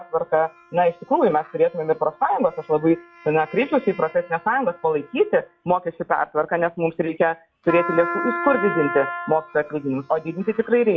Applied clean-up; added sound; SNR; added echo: classical method log-MMSE.